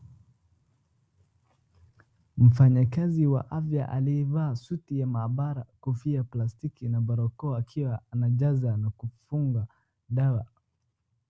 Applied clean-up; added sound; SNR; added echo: none; none; none; none.